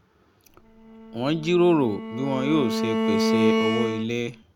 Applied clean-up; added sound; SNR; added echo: none; Bowed string instrument; 0 dB; none.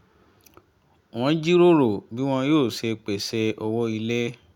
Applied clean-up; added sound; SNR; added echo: none; none; none; none.